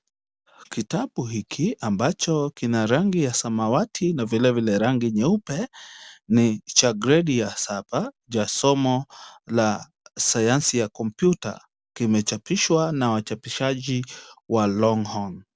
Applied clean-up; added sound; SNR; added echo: none; none; none; none.